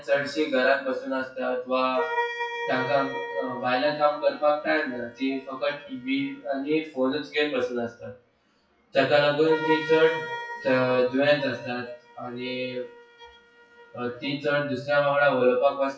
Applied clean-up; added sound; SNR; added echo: classical method WPE with log-MMSE.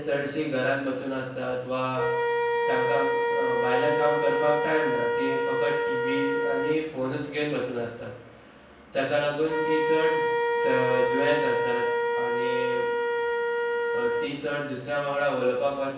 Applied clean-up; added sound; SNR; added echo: none; Wind instrument, woodwind instrument; -1 dB; reverberation time 0.7 s.